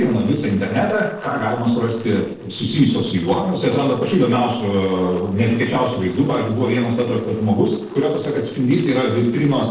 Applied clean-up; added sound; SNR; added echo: neural separator model SepFormer DNS4.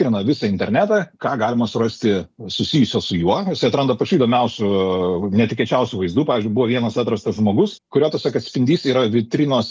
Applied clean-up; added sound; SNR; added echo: none; none; none; none.